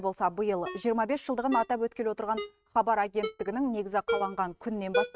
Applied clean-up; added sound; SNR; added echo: neural mask model RNNoise.